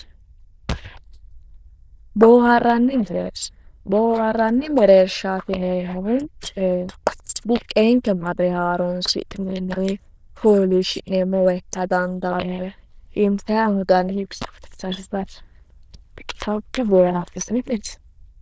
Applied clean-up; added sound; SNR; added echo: neural diffusion model UNIVERSE++.